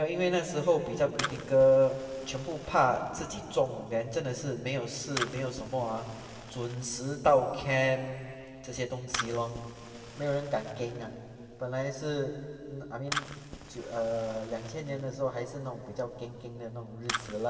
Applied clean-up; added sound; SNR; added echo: none; Fire; 13 dB; reverberation time 2.7 s.